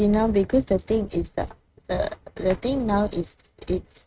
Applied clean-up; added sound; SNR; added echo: neural mask model RNNoise.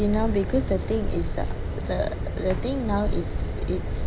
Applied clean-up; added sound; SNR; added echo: none; Fire; -1 dB; none.